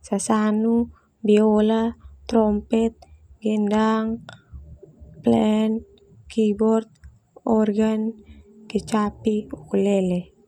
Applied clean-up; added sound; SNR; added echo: none; none; none; none.